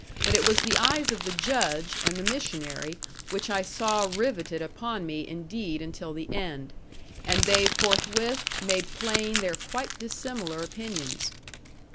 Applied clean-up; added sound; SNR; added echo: none; Crumpling, crinkling; 1 dB; none.